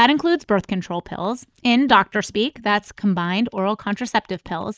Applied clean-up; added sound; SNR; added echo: neural mask model Resemble Enhance denoiser.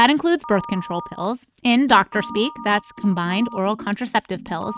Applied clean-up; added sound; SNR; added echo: neural mask model RNNoise.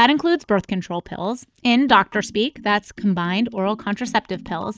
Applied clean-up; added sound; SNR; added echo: neural mask model DeepFilterNet 3.